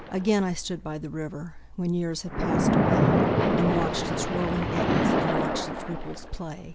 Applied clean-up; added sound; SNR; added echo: none; Splash, splatter; -4 dB; none.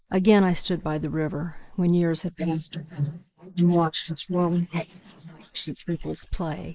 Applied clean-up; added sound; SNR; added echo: neural mask model Resemble Enhance denoiser.